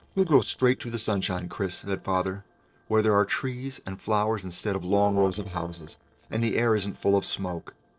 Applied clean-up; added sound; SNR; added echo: neural separator model SepFormer DNS4.